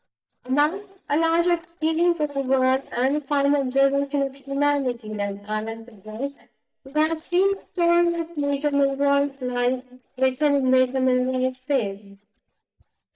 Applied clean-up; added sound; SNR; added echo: neural mask model DeepFilterNet 3.